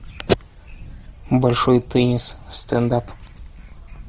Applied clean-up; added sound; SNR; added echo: neural mask model Resemble Enhance denoiser.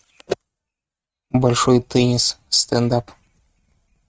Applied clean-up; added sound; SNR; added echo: neural mask model RNNoise.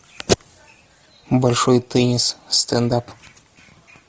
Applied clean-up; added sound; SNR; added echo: none; none; none; none.